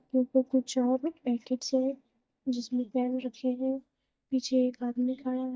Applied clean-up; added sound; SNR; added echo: neural mask model DeepFilterNet 3.